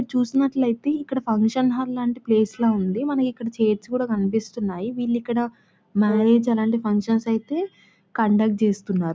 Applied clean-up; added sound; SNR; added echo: none; Brass instrument; 14 dB; none.